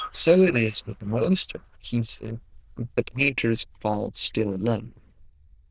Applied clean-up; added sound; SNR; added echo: neural diffusion model UNIVERSE++.